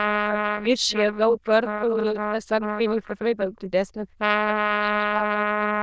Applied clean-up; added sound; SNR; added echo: neural diffusion model UNIVERSE++.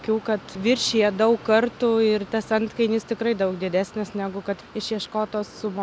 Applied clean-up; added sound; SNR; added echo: none; none; none; none.